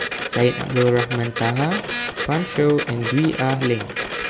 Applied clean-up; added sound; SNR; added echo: none; Printer; 6 dB; none.